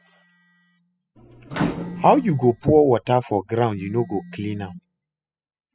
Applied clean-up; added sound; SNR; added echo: classical method spectral subtraction.